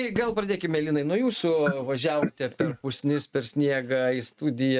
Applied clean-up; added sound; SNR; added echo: neural mask model RNNoise.